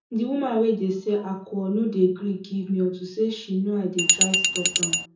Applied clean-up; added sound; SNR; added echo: none; Glass; -4 dB; reverberation time 0.6 s.